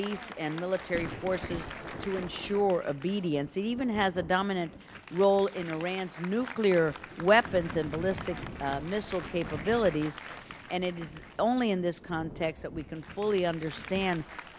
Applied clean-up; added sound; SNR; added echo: none; Applause + Thunder / Rain; 12 dB; none.